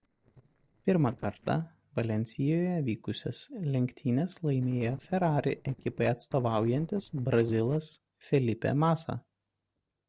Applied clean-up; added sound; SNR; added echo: neural separator model SepFormer DNS4.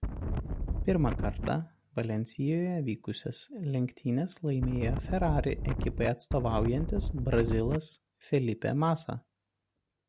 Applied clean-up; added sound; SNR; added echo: none; Wind; 1 dB; none.